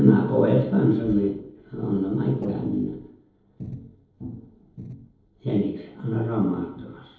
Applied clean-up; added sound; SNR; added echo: neural separator model SepFormer DNS4.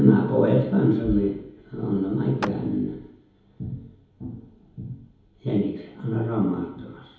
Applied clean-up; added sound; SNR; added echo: none; Clapping; 15 dB; reverberation time 2.0 s.